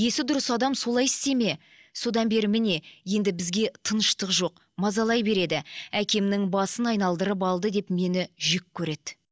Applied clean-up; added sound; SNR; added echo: none; none; none; none.